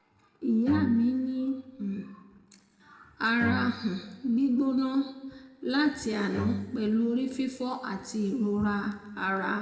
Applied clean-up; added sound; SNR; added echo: none; Bowed string instrument; 10 dB; reverberation time 1.2 s.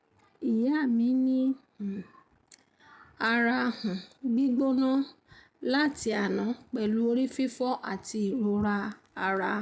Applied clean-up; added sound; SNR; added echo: none; none; none; none.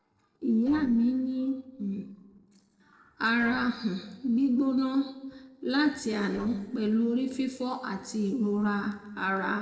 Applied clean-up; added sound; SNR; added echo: neural separator model SepFormer DNS4.